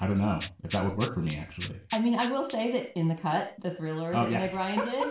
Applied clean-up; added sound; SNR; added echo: none; Rattle (instrument); 16 dB; reverberation time 0.4 s.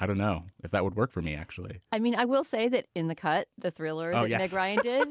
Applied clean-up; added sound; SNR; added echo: none; none; none; none.